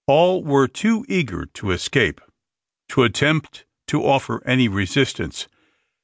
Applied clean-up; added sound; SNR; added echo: none; none; none; none.